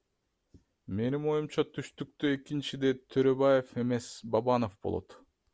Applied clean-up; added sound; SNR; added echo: none; none; none; none.